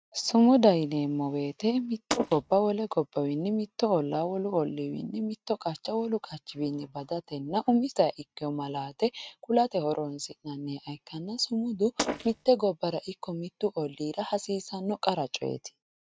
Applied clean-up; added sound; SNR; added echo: neural mask model RNNoise.